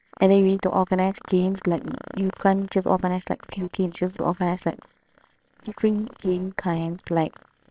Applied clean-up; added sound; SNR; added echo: neural separator model SepFormer WHAMR!.